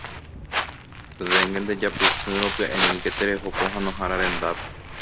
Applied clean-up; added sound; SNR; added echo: none; Walk, footsteps; -2 dB; none.